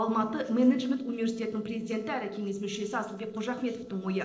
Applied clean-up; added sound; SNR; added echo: neural separator model SepFormer DNS4.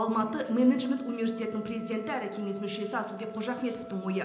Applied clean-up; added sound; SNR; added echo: none; Wind instrument, woodwind instrument; 17 dB; reverberation time 0.9 s.